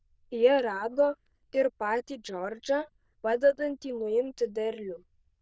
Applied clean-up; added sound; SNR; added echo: neural diffusion model UNIVERSE++.